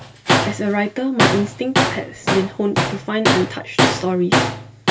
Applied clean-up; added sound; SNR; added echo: none; Tools; -3 dB; reverberation time 0.1 s.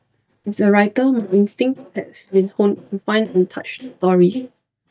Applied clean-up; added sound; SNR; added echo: neural mask model DeepFilterNet 3.